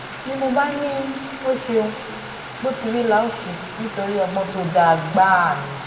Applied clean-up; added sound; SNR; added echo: none; Stream; 12 dB; reverberation time 1.1 s.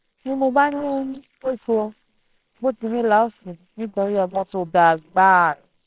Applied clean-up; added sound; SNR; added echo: neural separator model SepFormer WHAMR!.